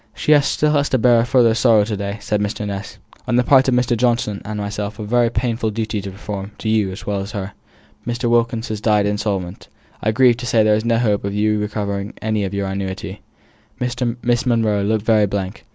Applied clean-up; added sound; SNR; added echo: none; none; none; none.